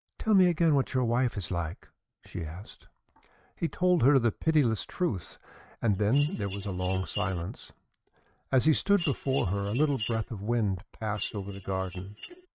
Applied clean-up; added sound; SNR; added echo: neural mask model RNNoise.